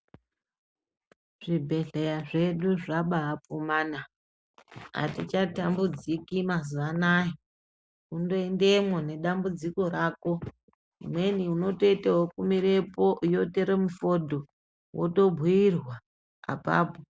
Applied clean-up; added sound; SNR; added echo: none; none; none; none.